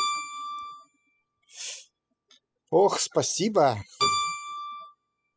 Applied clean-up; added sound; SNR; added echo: classical method spectral subtraction.